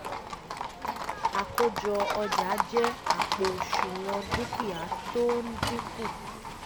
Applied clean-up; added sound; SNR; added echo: none; Livestock, farm animals, working animals; -1 dB; none.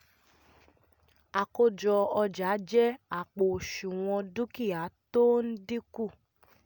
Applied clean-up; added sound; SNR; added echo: none; none; none; none.